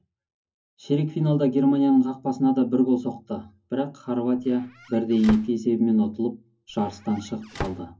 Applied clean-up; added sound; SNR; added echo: none; Squeak / Slam / Wood; 14 dB; reverberation time 0.3 s.